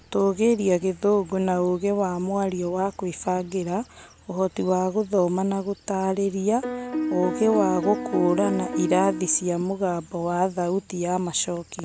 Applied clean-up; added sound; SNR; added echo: none; Piano; 4 dB; none.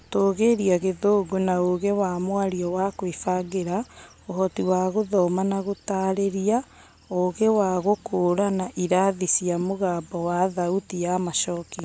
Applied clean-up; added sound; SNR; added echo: none; none; none; none.